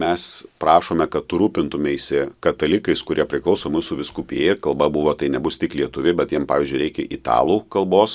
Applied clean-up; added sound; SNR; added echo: none; none; none; none.